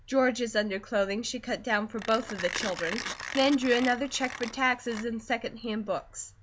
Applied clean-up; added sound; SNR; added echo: none; Mechanisms; 12 dB; none.